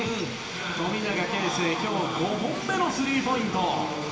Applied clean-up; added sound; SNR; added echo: none; Waves, surf; 15 dB; reverberation time 2.1 s.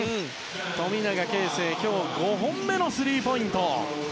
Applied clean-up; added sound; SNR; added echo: none; none; none; none.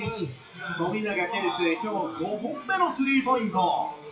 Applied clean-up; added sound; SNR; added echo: classical method WPE with log-MMSE.